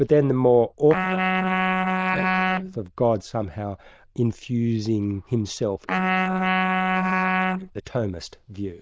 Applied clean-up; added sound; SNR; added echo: neural diffusion model UNIVERSE++.